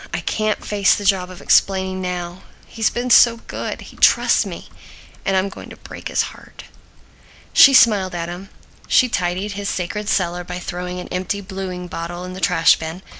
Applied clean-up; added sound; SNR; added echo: none; Typing; 20 dB; none.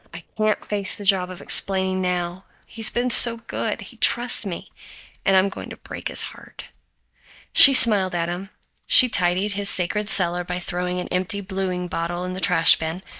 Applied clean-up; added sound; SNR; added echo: neural mask model DeepFilterNet 3.